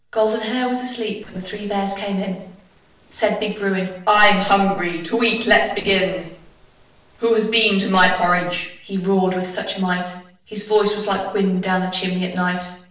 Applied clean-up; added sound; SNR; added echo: neural separator model SepFormer DNS4.